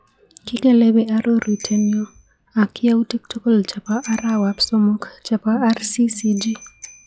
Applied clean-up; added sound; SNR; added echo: classical method log-MMSE.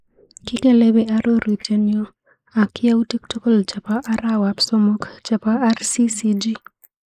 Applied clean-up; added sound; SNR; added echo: neural mask model Resemble Enhance denoiser.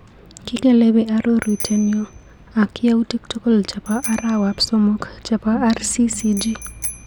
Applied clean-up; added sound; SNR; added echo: none; Bicycle bell; 18 dB; none.